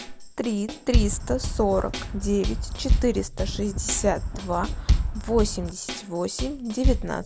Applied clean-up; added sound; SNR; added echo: none; Wind + Bass drum / Snare drum / Drum kit; -1 dB; none.